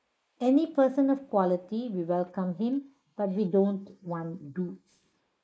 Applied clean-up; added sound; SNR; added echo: neural mask model Resemble Enhance denoiser.